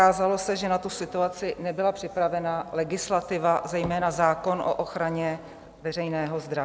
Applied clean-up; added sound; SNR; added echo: none; none; none; none.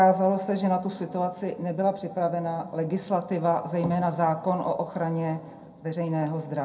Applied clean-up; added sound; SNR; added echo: none; none; none; reverberation time 0.2 s.